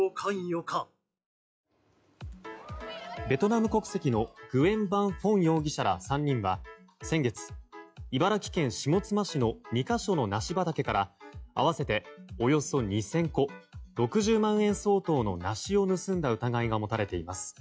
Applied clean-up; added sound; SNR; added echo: classical method log-MMSE.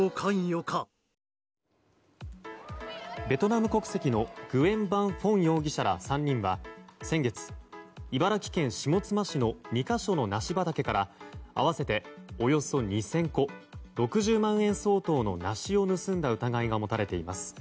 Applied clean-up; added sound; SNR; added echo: none; Crowd; 14 dB; none.